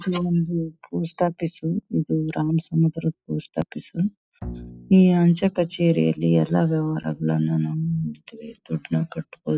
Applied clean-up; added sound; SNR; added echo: classical method log-MMSE.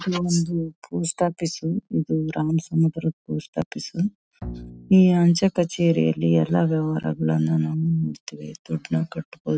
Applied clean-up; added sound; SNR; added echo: none; Bowed string instrument; 17 dB; none.